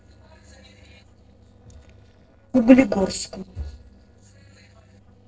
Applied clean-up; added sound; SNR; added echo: neural separator model SepFormer DNS4.